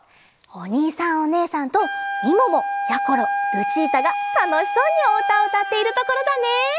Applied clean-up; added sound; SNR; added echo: none; Wind instrument, woodwind instrument; 4 dB; none.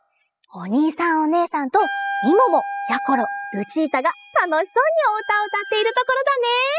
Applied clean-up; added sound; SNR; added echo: classical method spectral subtraction.